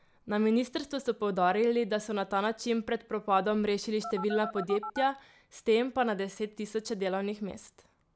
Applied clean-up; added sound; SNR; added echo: none; Telephone; 8 dB; none.